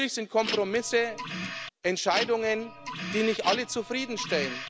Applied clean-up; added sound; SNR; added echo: none; Printer; 7 dB; none.